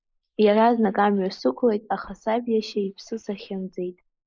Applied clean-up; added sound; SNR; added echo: neural mask model Resemble Enhance denoiser.